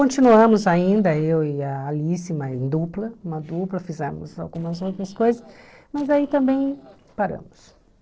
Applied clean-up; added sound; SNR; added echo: neural separator model SepFormer DNS4.